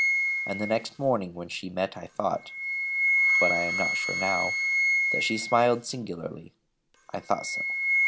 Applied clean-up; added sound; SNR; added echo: none; Wind instrument, woodwind instrument; -2 dB; none.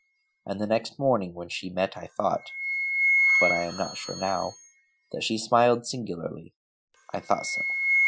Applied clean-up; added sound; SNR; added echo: classical method Wiener filter.